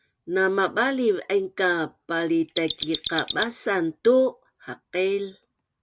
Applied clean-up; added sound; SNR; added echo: none; Mechanisms; 6 dB; none.